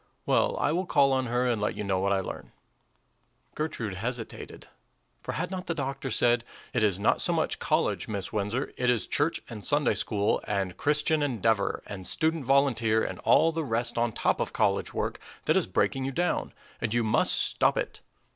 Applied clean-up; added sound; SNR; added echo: none; none; none; none.